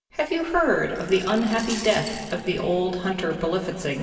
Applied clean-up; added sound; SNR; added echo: none; Coin (dropping) / Glass; 15 dB; reverberation time 2.6 s.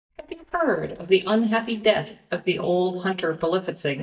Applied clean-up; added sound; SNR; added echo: neural mask model DeepFilterNet 3.